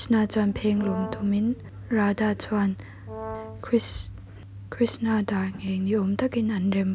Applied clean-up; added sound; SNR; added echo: none; Brass instrument; 12 dB; none.